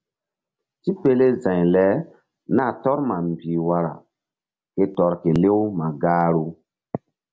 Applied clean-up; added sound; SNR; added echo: none; none; none; none.